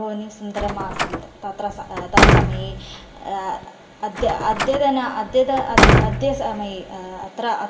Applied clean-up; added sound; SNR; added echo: none; Slam; -4 dB; reverberation time 1.2 s.